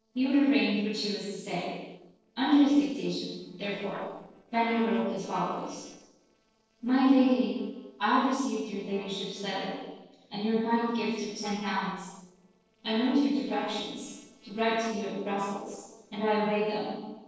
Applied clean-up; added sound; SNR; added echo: neural separator model SepFormer DNS4.